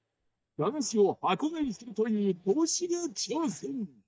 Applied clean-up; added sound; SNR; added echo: neural mask model DeepFilterNet 3.